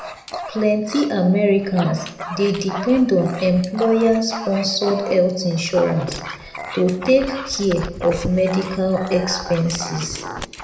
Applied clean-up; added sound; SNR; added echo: none; Dog; 12 dB; reverberation time 0.8 s.